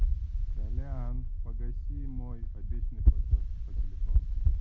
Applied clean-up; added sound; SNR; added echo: none; none; none; none.